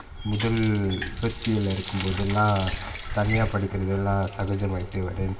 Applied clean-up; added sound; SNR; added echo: none; Water tap, faucet; 10 dB; reverberation time 1.7 s.